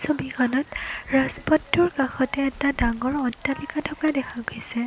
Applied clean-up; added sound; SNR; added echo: none; Rain; 15 dB; none.